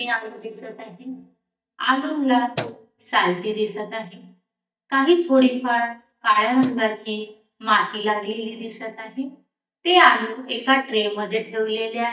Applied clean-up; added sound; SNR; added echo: neural mask model DeepFilterNet 3.